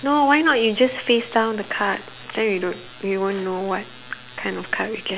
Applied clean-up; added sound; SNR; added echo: none; none; none; none.